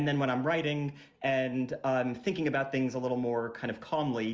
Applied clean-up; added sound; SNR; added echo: none; none; none; none.